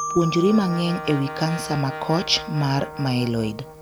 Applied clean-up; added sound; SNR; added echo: none; Brass instrument + Marimba, xylophone; 10 dB; none.